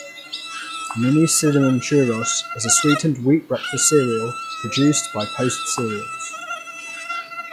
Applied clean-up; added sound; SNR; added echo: classical method log-MMSE.